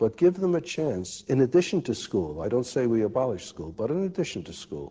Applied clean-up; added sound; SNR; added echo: neural separator model SepFormer DNS4.